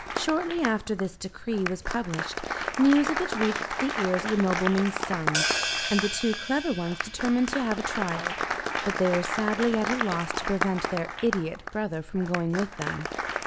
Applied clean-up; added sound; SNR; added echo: none; Hi-hat + Applause; 4 dB; none.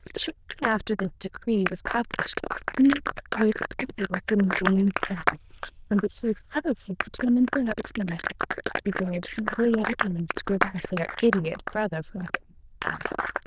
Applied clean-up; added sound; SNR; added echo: neural diffusion model UNIVERSE++.